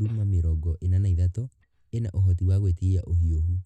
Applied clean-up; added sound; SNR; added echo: neural mask model DeepFilterNet 3.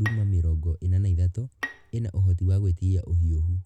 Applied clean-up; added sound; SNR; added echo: none; Bowed string instrument; 18 dB; none.